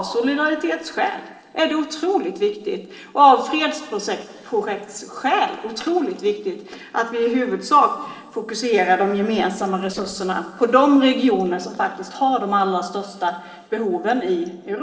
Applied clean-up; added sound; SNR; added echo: neural separator model SepFormer DNS4.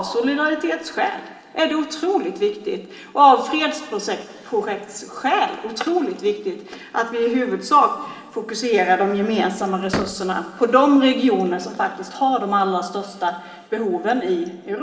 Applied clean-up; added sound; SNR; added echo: none; Slam; 10 dB; reverberation time 2.3 s.